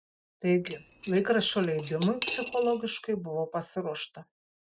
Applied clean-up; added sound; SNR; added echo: none; Cutlery, silverware / Dishes, pots, and pans; 4 dB; none.